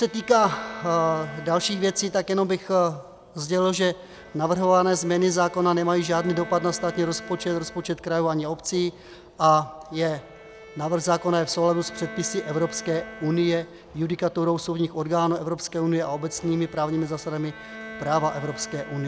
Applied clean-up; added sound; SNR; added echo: none; Bowed string instrument; 18 dB; none.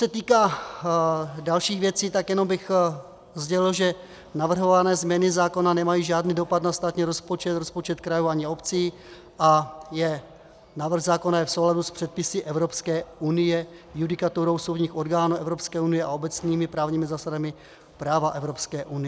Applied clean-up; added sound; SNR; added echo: none; none; none; none.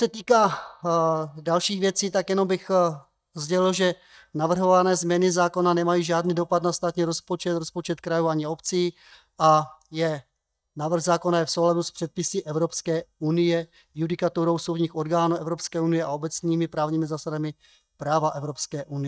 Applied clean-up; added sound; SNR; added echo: neural mask model DeepFilterNet 3.